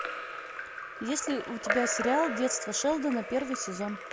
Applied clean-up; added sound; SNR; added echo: none; Drip / Trickle, dribble / Splash, splatter; 5 dB; none.